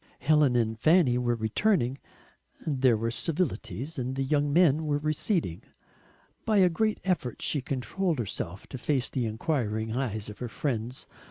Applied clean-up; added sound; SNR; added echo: none; none; none; none.